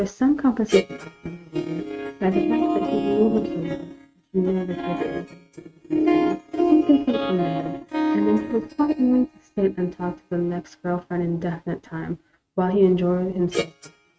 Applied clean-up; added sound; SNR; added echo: neural mask model RNNoise.